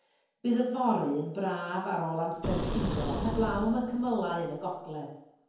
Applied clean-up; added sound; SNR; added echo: none; Boom; 4 dB; reverberation time 0.9 s.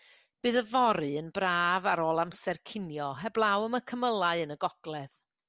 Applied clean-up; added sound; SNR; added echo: none; none; none; none.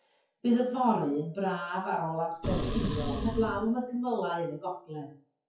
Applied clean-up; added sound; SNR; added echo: classical method WPE with log-MMSE.